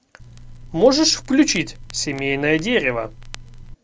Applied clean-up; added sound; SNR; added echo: none; Crackle; 17 dB; none.